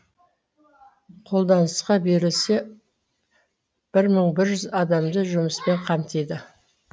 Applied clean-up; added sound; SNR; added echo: none; none; none; none.